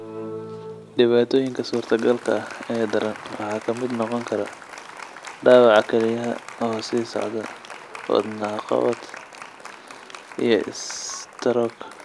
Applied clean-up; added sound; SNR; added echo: none; Applause; 15 dB; none.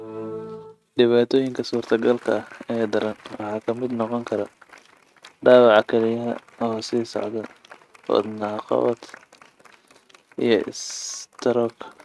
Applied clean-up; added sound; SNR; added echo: neural mask model RNNoise.